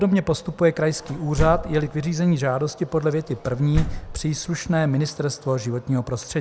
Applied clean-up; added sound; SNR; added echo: none; Slam; 8 dB; none.